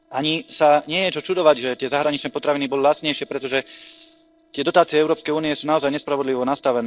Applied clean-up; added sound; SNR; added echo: neural separator model SepFormer DNS4.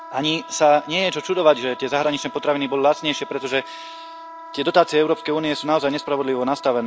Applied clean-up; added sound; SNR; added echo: none; Wind instrument, woodwind instrument; 16 dB; none.